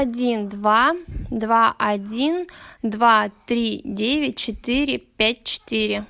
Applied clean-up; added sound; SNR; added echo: none; none; none; none.